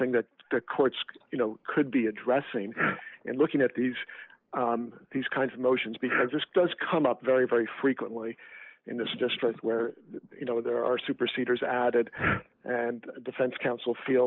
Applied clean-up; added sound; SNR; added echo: neural mask model Resemble Enhance denoiser.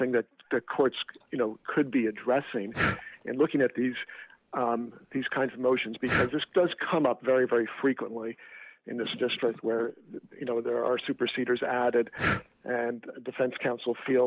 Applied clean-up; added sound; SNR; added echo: none; Breathing; 9 dB; none.